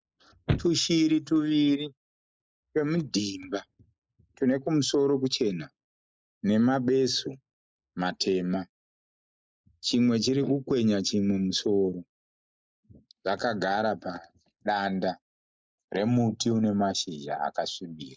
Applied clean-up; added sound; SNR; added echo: neural mask model Resemble Enhance denoiser.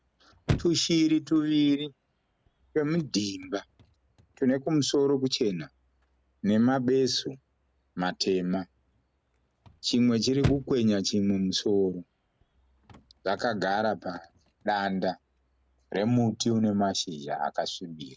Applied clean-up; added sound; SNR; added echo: none; Chirp, tweet / Slam / Car; 14 dB; none.